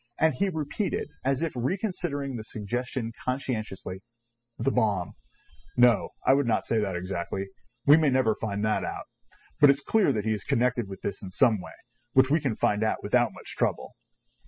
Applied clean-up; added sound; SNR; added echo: classical method spectral subtraction.